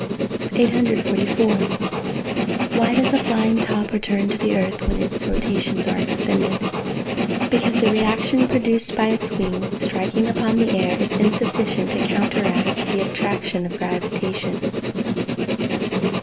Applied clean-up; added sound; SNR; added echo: none; Writing; 0 dB; none.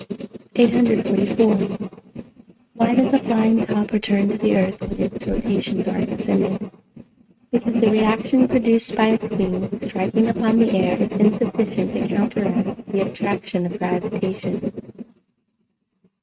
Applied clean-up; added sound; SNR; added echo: neural mask model RNNoise.